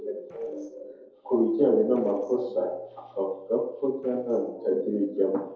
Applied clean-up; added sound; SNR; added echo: neural separator model SepFormer DNS4.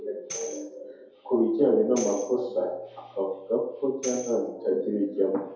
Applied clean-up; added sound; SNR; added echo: none; Tambourine; 17 dB; reverberation time 2.2 s.